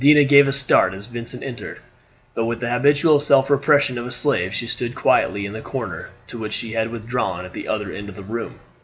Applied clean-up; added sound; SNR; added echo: none; none; none; none.